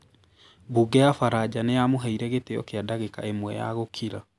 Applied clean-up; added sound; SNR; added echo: none; none; none; none.